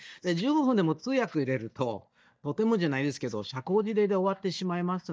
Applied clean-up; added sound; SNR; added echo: neural mask model DeepFilterNet 3.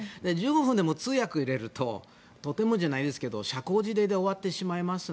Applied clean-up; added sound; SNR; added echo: none; none; none; none.